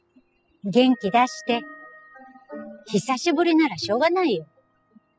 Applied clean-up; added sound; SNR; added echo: classical method spectral subtraction.